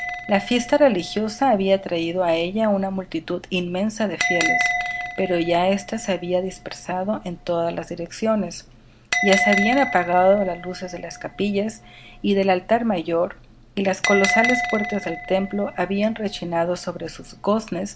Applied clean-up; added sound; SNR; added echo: none; Bell; 7 dB; none.